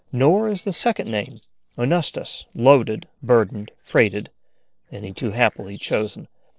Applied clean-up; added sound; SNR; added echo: neural separator model SepFormer DNS4.